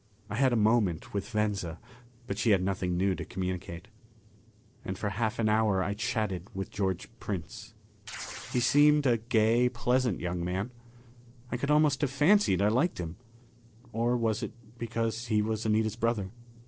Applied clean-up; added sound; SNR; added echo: neural separator model SepFormer DNS4.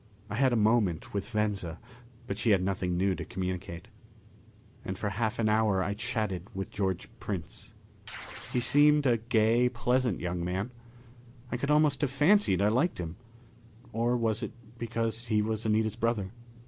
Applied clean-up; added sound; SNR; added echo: none; Tearing; 13 dB; none.